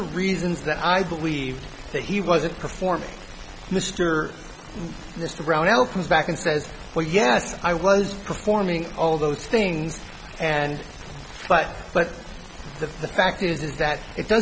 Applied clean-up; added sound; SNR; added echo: none; none; none; none.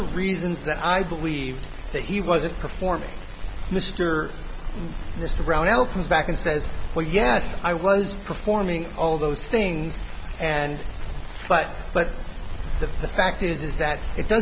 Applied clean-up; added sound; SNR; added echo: none; Bird; 4 dB; none.